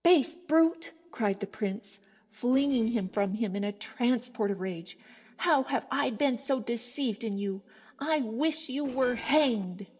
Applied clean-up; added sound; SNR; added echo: neural separator model SepFormer DNS4.